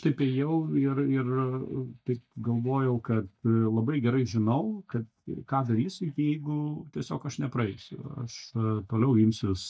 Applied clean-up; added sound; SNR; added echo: neural mask model DeepFilterNet 3.